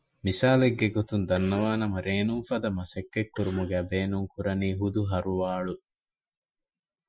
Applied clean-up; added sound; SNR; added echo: classical method Wiener filter.